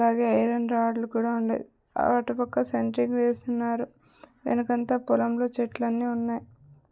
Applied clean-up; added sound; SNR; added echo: none; none; none; none.